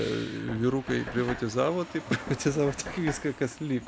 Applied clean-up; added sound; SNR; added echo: none; Aircraft + Knock; 13 dB; none.